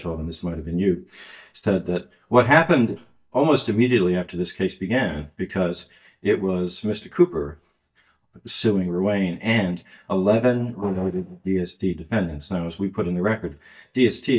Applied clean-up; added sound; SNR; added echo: neural mask model DeepFilterNet 3.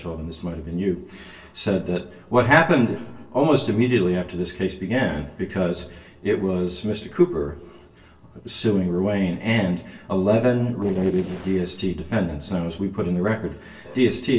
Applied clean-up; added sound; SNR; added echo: neural separator model SepFormer DNS4.